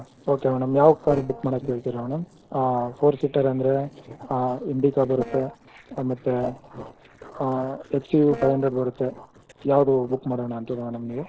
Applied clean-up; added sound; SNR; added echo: neural separator model SepFormer DNS4.